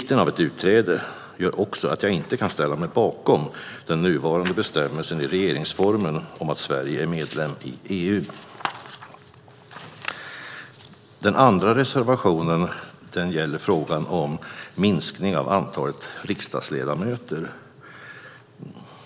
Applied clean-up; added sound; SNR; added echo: none; none; none; none.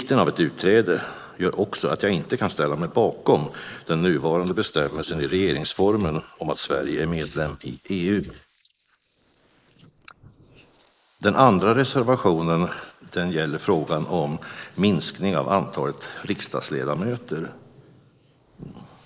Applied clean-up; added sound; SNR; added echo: neural mask model Resemble Enhance denoiser.